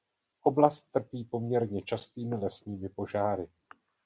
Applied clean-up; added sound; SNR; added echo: none; none; none; none.